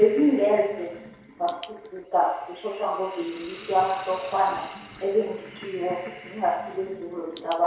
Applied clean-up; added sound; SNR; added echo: none; Hiss; 18 dB; reverberation time 0.7 s.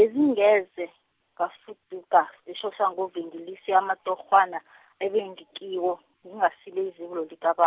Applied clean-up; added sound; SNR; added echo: none; none; none; none.